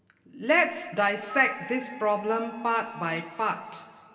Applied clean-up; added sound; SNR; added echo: none; Wind instrument, woodwind instrument; 17 dB; reverberation time 2.0 s.